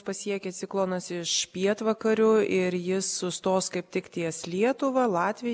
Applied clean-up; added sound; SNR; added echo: none; none; none; none.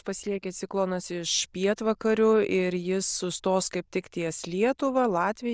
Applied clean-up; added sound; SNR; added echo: neural diffusion model UNIVERSE++.